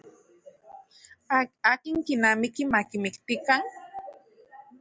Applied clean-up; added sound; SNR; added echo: none; none; none; none.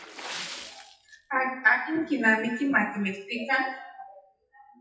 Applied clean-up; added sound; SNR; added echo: classical method WPE with log-MMSE.